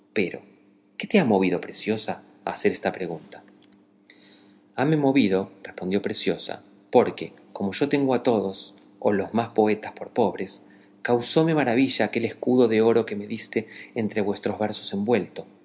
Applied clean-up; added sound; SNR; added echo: none; none; none; none.